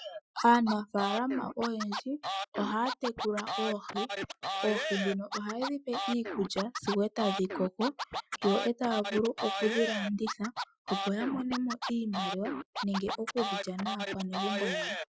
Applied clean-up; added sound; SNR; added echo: classical method Wiener filter.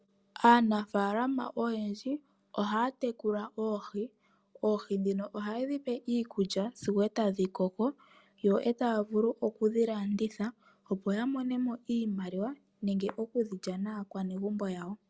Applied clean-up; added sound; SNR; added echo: none; none; none; none.